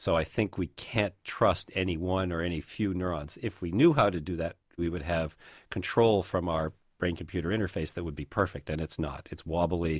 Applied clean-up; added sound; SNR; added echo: none; none; none; none.